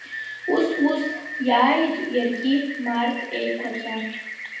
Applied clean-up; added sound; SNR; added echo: none; Rain; 10 dB; reverberation time 0.9 s.